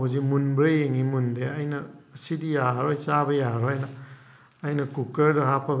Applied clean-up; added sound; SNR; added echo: none; none; none; none.